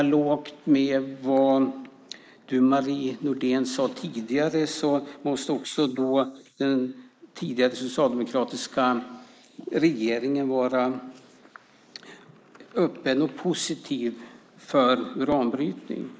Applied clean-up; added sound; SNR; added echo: neural mask model Resemble Enhance denoiser.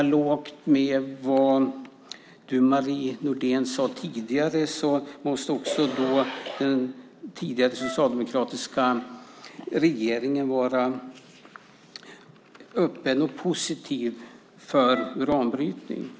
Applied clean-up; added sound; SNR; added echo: none; Wind instrument, woodwind instrument; 14 dB; none.